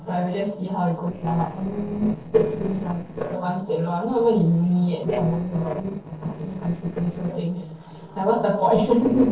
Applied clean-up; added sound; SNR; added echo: neural separator model SepFormer DNS4.